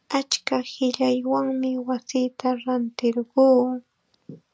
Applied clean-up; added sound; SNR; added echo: none; none; none; none.